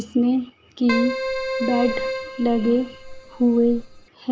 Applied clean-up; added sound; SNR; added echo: none; Keyboard (musical); 6 dB; none.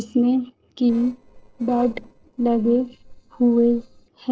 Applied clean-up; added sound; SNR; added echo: neural separator model SepFormer DNS4.